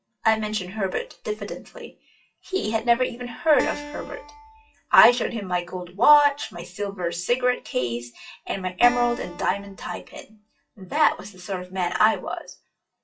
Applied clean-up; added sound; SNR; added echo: classical method WPE with log-MMSE.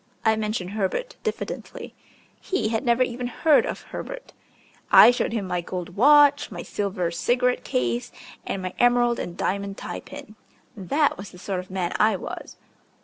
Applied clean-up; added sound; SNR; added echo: none; none; none; none.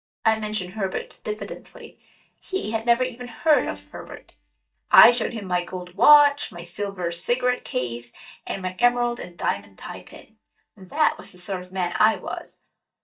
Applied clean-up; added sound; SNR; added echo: neural mask model DeepFilterNet 3.